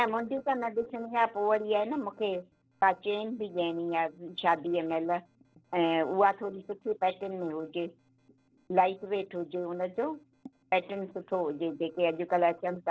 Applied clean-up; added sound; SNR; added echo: neural separator model SepFormer DNS4.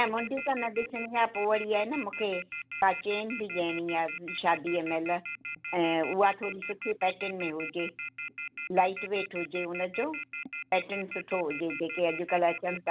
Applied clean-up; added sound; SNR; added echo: none; Telephone; 9 dB; none.